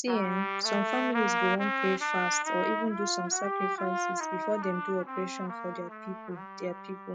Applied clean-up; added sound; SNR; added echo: none; Trumpet; 0 dB; none.